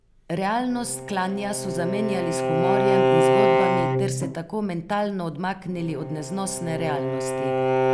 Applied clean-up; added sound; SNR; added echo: none; Bowed string instrument; -3 dB; none.